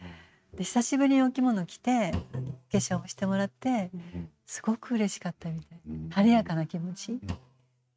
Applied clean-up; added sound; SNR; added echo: neural mask model RNNoise.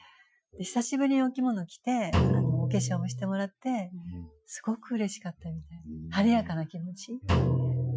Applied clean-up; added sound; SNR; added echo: classical method Wiener filter.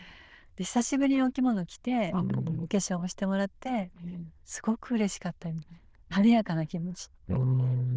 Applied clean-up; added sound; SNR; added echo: neural diffusion model UNIVERSE++.